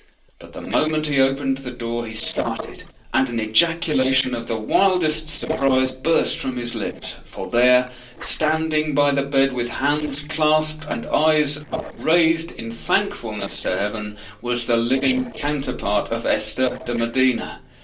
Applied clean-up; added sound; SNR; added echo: neural separator model SepFormer DNS4.